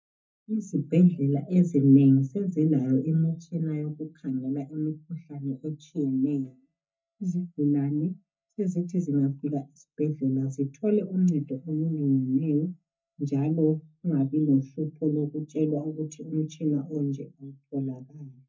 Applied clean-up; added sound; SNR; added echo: neural mask model DeepFilterNet 3.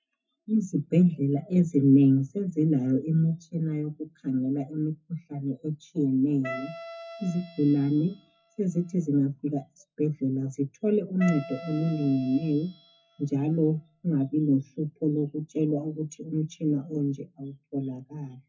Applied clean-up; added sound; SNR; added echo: classical method WPE with log-MMSE.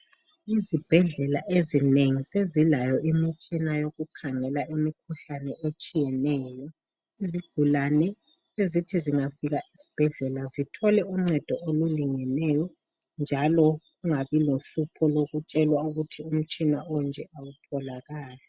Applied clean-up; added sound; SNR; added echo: none; none; none; none.